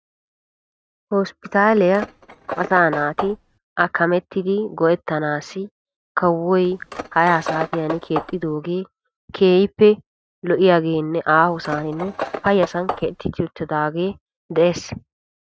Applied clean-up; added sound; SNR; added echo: neural mask model RNNoise.